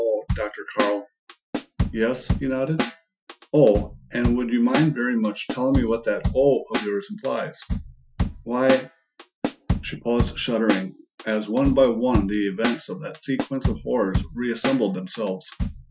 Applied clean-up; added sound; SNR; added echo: classical method Wiener filter.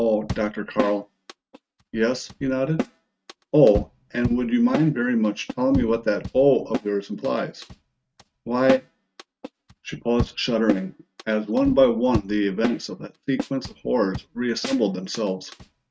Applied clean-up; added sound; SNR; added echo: neural mask model RNNoise.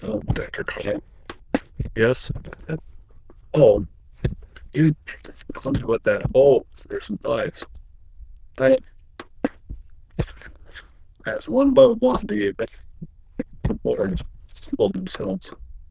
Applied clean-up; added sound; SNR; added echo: neural diffusion model UNIVERSE++.